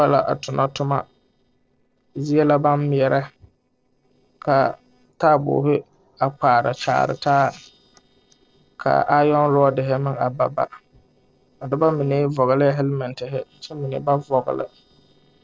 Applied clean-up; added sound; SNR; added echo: neural separator model SepFormer DNS4.